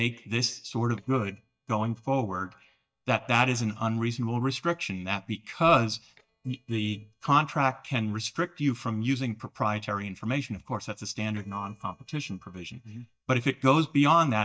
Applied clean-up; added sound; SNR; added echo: neural mask model DeepFilterNet 3.